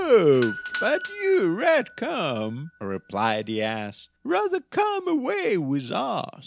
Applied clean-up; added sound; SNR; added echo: none; Doorbell; 4 dB; none.